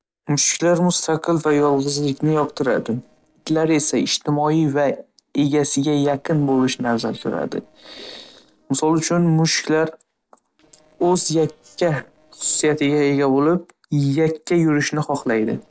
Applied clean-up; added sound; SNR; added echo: neural separator model SepFormer DNS4.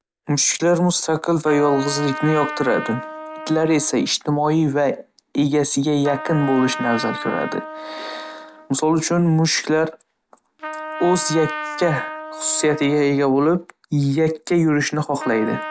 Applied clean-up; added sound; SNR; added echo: none; Trumpet; 12 dB; none.